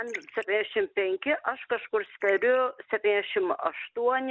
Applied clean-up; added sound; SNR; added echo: neural mask model Resemble Enhance denoiser.